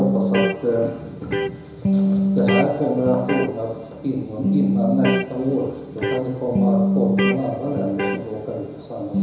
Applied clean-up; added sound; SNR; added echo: none; Electric guitar; -2 dB; reverberation time 1.0 s.